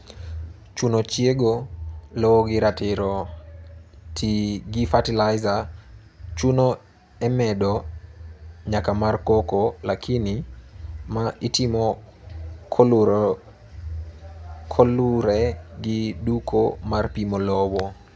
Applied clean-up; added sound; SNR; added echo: none; none; none; none.